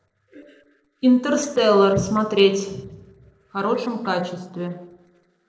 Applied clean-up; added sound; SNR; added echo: neural separator model SepFormer DNS4.